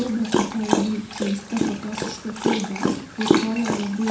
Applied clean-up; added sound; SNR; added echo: none; Dog; -1 dB; reverberation time 0.6 s.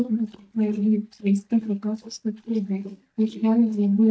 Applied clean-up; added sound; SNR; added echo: neural mask model DeepFilterNet 3.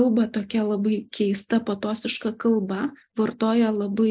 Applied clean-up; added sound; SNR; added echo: none; none; none; none.